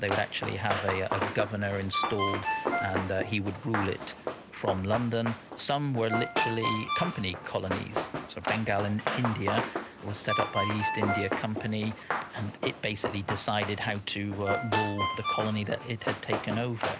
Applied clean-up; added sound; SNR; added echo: none; Run + Ringtone; 2 dB; none.